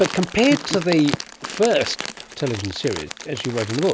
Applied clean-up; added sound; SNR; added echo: none; Crumpling, crinkling; 10 dB; none.